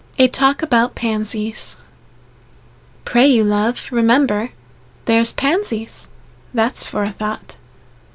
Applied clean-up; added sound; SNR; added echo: none; none; none; none.